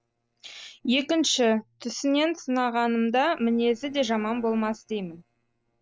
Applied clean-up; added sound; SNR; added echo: neural separator model SepFormer DNS4.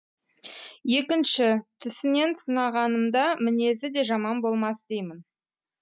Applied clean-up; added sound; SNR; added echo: none; none; none; none.